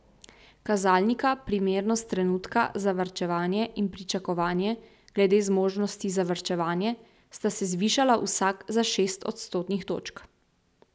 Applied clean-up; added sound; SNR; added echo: none; none; none; none.